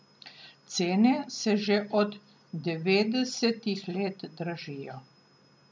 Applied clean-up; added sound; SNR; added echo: none; none; none; none.